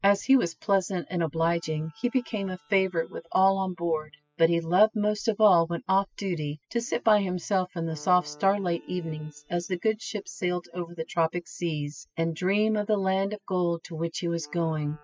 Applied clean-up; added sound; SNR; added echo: classical method spectral subtraction.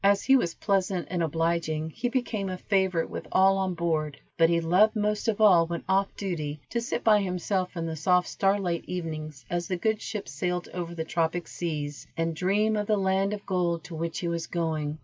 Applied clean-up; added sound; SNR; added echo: none; none; none; none.